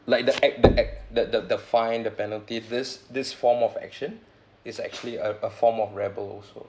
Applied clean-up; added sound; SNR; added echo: none; Knock; 0 dB; none.